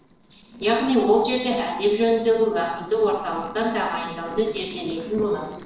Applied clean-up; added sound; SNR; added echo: neural separator model SepFormer DNS4.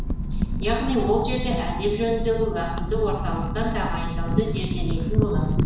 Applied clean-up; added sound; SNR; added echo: none; Wind / Fire; -2 dB; reverberation time 0.6 s.